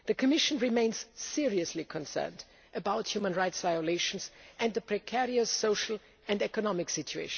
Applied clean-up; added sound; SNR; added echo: none; none; none; none.